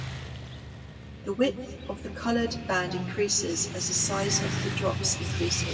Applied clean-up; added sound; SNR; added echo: none; Motorcycle / Traffic noise, roadway noise; 4 dB; reverberation time 1.2 s.